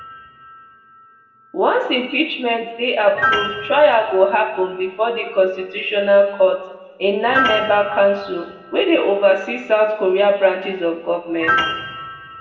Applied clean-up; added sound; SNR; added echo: none; Piano; 9 dB; reverberation time 1.3 s.